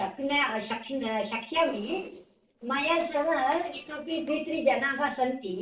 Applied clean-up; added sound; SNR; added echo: neural separator model SepFormer DNS4.